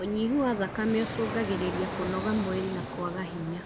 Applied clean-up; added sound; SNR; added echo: none; Fixed-wing aircraft, airplane; 6 dB; none.